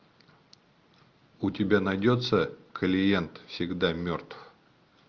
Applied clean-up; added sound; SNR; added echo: none; none; none; none.